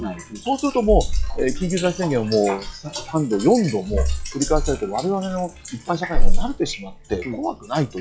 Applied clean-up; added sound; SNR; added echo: classical method log-MMSE.